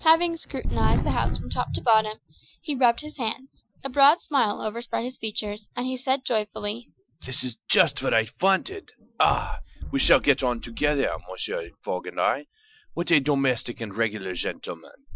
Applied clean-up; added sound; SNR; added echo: classical method Wiener filter.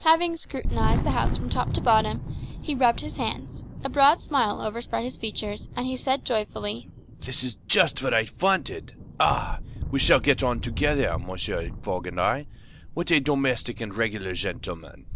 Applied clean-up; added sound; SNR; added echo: none; Thunder; 6 dB; none.